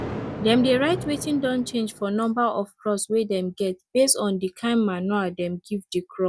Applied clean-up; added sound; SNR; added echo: none; Thunder; 14 dB; none.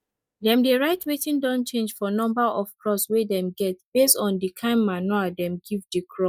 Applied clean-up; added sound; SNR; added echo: neural mask model DeepFilterNet 3.